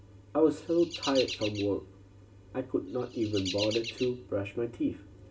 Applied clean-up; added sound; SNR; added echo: none; Chirp, tweet; 11 dB; reverberation time 0.2 s.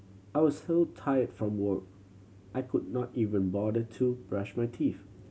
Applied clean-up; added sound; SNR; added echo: none; none; none; none.